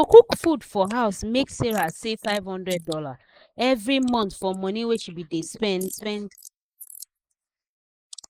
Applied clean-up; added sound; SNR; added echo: neural mask model Resemble Enhance denoiser.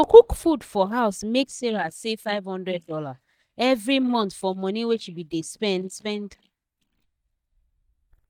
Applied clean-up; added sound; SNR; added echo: neural mask model DeepFilterNet 3.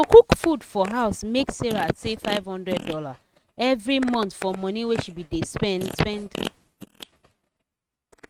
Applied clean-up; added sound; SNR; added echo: neural mask model RNNoise.